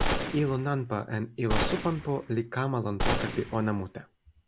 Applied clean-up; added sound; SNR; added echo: none; Gunshot, gunfire; 2 dB; none.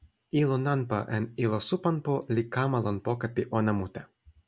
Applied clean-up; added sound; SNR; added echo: none; none; none; none.